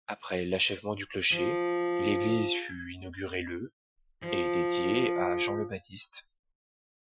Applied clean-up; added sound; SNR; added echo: classical method Wiener filter.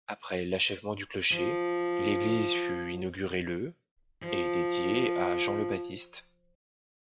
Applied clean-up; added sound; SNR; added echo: none; Bowed string instrument; -1 dB; none.